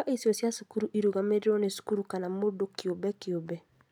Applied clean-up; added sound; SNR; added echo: none; none; none; none.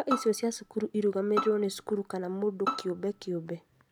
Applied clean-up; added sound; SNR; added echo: none; Bowed string instrument; 8 dB; none.